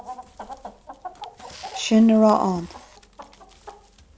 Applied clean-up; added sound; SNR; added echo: none; Chicken, rooster + Camera; 17 dB; none.